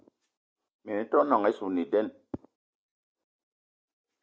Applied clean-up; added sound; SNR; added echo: none; none; none; none.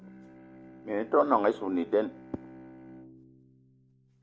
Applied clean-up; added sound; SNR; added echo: none; Bowed string instrument; 18 dB; none.